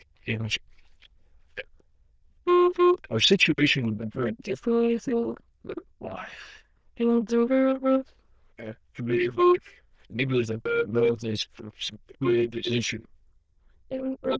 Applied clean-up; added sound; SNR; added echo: neural diffusion model UNIVERSE++.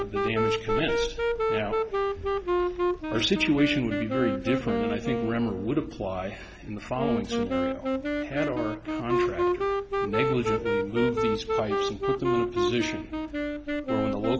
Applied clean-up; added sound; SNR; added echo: none; Wind instrument, woodwind instrument; -2 dB; none.